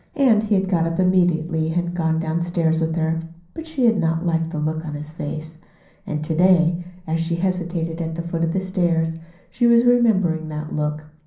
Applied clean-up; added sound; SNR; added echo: none; none; none; reverberation time 0.6 s.